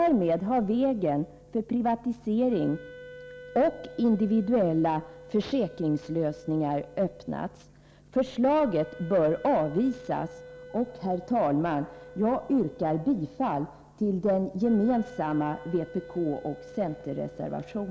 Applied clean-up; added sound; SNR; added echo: none; Wind instrument, woodwind instrument; 19 dB; none.